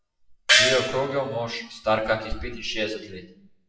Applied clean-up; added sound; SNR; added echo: classical method WPE with log-MMSE.